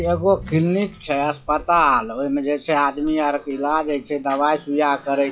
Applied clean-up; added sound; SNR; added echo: classical method log-MMSE.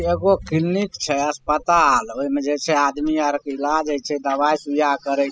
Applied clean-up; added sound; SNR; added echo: classical method spectral subtraction.